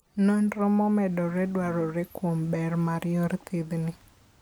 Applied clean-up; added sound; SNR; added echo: none; none; none; none.